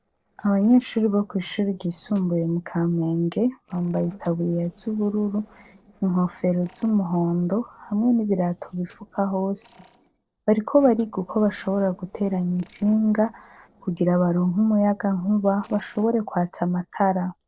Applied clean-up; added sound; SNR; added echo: neural separator model SepFormer DNS4.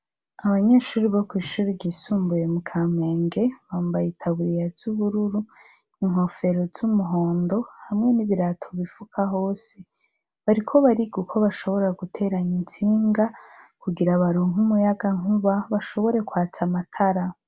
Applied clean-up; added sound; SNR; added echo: none; none; none; none.